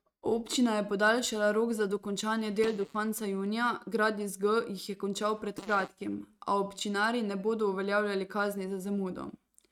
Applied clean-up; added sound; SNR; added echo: neural mask model RNNoise.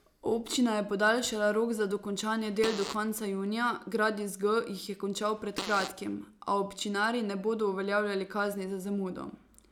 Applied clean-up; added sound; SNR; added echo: none; Fart; 9 dB; none.